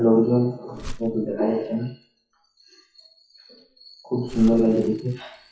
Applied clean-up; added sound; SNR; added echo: classical method WPE with log-MMSE.